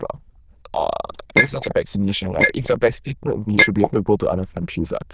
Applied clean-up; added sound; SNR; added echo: neural diffusion model UNIVERSE++.